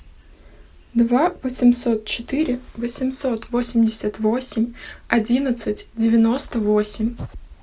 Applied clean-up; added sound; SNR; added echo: none; none; none; none.